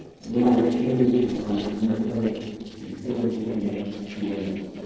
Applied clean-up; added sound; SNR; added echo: neural separator model SepFormer DNS4.